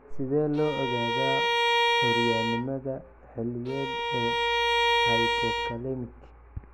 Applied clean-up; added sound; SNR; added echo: none; Bowed string instrument; -5 dB; none.